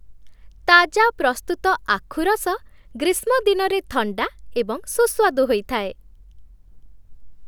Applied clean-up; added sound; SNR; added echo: none; none; none; none.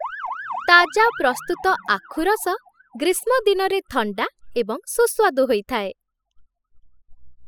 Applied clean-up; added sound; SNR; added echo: classical method spectral subtraction.